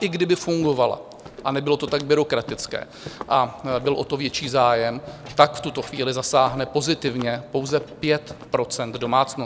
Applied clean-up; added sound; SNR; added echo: none; Walk, footsteps; 19 dB; none.